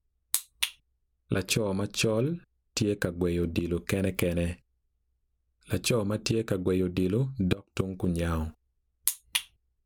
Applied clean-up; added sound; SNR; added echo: none; none; none; none.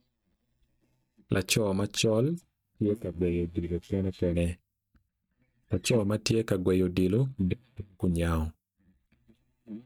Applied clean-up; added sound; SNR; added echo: neural mask model DeepFilterNet 3.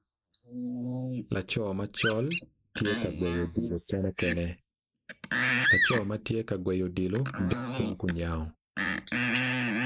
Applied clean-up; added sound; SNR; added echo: neural mask model Resemble Enhance denoiser.